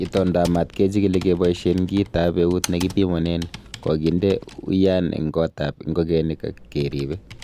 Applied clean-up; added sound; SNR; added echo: none; Computer keyboard; 17 dB; none.